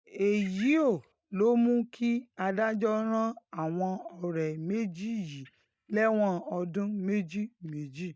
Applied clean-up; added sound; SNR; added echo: neural mask model DeepFilterNet 3.